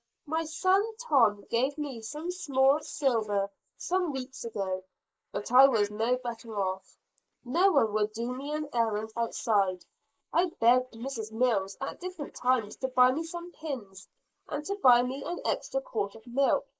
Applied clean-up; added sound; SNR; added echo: neural mask model Resemble Enhance denoiser.